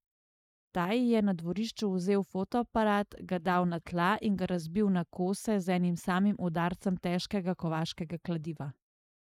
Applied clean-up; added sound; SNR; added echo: neural mask model Resemble Enhance denoiser.